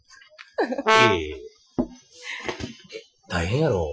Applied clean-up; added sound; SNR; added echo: classical method Wiener filter.